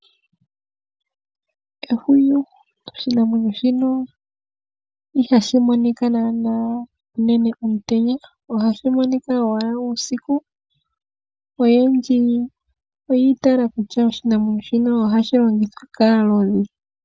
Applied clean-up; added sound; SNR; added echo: none; none; none; none.